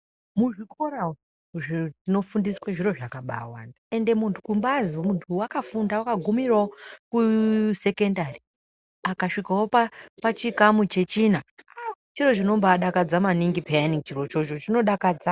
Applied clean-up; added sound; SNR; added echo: none; none; none; none.